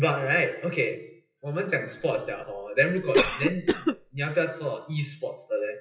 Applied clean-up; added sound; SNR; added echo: classical method WPE with log-MMSE.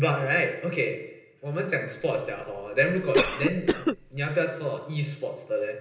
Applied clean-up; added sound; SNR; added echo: none; Cough; 1 dB; reverberation time 0.8 s.